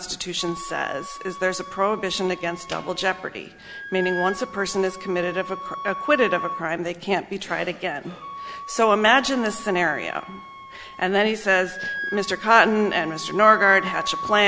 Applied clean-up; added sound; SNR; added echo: none; Wind instrument, woodwind instrument; 12 dB; none.